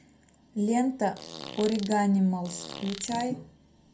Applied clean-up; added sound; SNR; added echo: none; Fart; 14 dB; reverberation time 0.2 s.